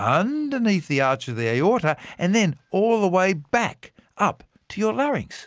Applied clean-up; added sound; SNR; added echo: none; none; none; none.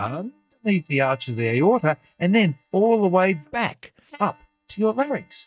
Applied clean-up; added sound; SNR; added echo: neural mask model DeepFilterNet 3.